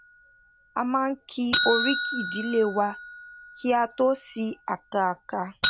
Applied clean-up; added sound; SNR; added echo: none; Bell; -2 dB; none.